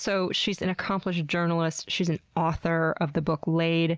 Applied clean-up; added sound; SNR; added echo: none; none; none; none.